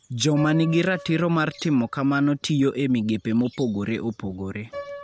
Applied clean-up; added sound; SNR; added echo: none; Piano; 19 dB; none.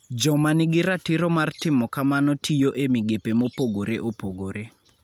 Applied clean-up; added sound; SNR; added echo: none; none; none; none.